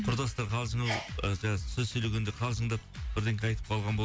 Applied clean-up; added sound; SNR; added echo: none; Sneeze; 15 dB; none.